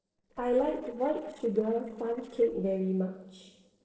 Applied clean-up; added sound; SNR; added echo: neural separator model SepFormer DNS4.